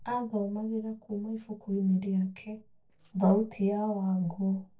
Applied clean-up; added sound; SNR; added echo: neural separator model SepFormer DNS4.